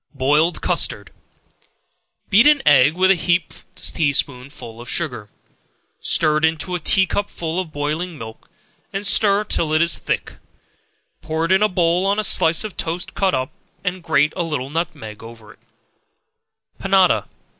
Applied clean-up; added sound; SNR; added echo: none; none; none; none.